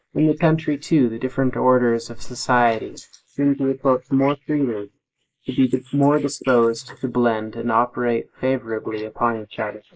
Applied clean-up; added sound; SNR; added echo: neural mask model Resemble Enhance denoiser.